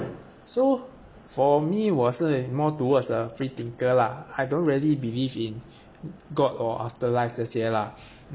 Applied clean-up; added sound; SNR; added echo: none; none; none; none.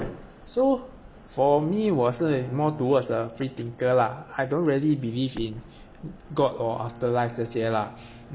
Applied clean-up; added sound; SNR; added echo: none; Explosion + Bowed string instrument; 19 dB; none.